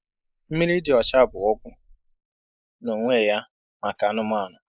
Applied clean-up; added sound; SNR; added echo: neural mask model Resemble Enhance denoiser.